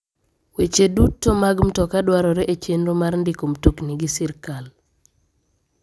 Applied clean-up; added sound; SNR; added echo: none; none; none; none.